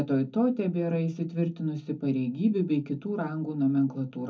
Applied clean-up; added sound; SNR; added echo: none; none; none; reverberation time 0.3 s.